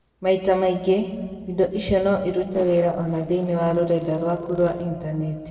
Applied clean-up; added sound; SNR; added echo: neural separator model SepFormer DNS4.